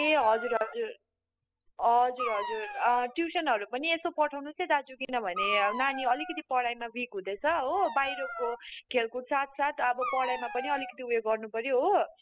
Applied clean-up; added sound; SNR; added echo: classical method spectral subtraction.